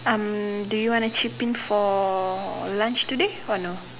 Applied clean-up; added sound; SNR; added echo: none; none; none; none.